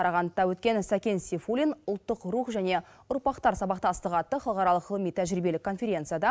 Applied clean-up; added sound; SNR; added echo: none; none; none; none.